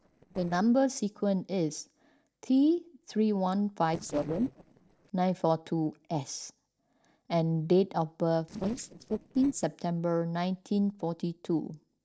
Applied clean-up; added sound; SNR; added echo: neural separator model SepFormer DNS4.